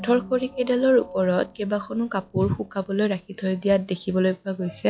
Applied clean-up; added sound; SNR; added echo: classical method log-MMSE.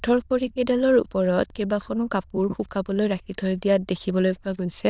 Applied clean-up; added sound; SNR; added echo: neural diffusion model UNIVERSE++.